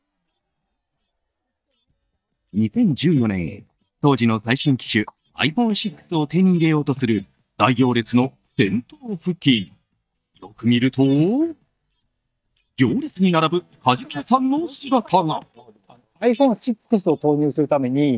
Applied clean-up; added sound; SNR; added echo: neural mask model DeepFilterNet 3.